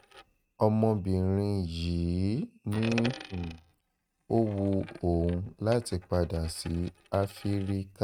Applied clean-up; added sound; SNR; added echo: neural mask model RNNoise.